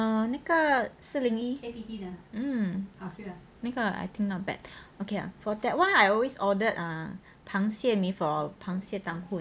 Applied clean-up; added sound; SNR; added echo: none; none; none; none.